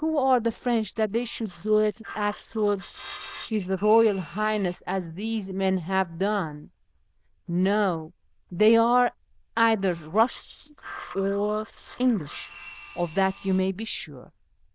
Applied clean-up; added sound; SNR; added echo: neural diffusion model UNIVERSE++.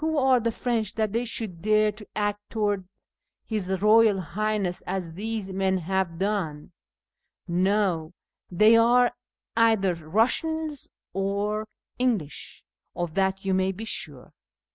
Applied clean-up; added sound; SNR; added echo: none; none; none; none.